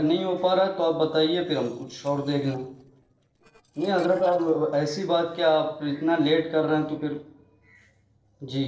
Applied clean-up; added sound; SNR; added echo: neural separator model SepFormer DNS4.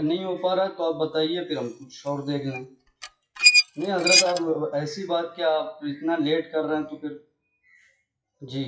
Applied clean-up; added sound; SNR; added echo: classical method WPE with log-MMSE.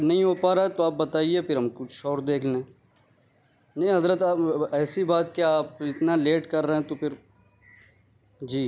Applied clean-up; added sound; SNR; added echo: none; none; none; none.